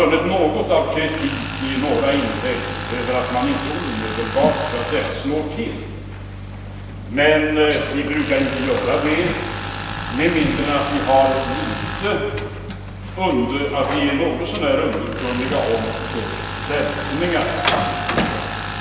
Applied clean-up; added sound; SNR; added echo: none; Tools; 9 dB; none.